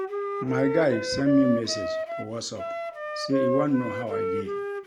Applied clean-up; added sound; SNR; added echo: none; Wind instrument, woodwind instrument; 3 dB; none.